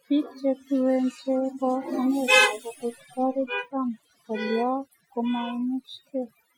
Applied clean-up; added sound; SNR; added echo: classical method Wiener filter.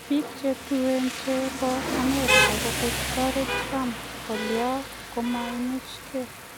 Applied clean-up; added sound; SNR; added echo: none; Rain; 1 dB; none.